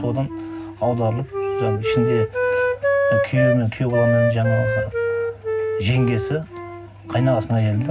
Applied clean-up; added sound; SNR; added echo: none; Wind instrument, woodwind instrument; 1 dB; reverberation time 0.4 s.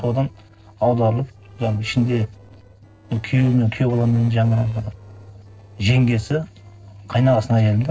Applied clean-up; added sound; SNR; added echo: neural separator model SepFormer DNS4.